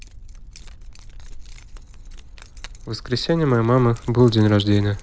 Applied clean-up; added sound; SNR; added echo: none; Keys jangling; 16 dB; none.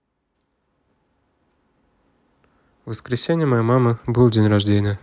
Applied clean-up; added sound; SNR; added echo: none; none; none; none.